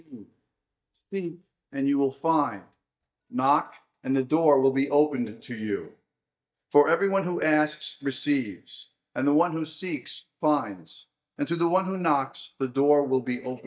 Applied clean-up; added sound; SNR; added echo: neural mask model DeepFilterNet 3.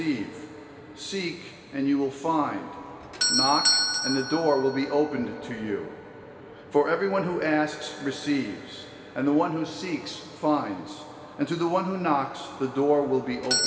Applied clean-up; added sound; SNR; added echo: none; Doorbell; 6 dB; reverberation time 0.8 s.